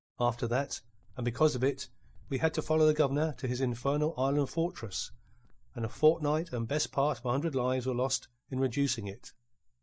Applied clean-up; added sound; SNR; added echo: neural mask model DeepFilterNet 3.